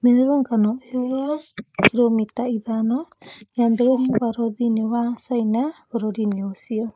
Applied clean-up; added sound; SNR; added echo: neural mask model Resemble Enhance denoiser.